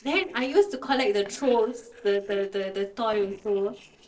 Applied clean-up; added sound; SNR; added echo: neural separator model SepFormer DNS4.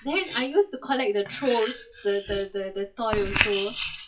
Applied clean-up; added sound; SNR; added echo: classical method WPE with log-MMSE.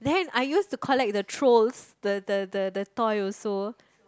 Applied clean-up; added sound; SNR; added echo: none; none; none; none.